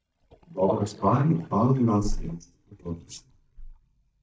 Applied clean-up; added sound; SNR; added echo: neural mask model DeepFilterNet 3.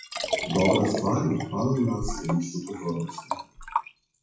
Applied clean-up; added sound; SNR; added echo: classical method WPE with log-MMSE.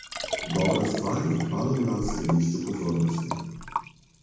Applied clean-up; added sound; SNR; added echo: none; Liquid; 8 dB; reverberation time 1.1 s.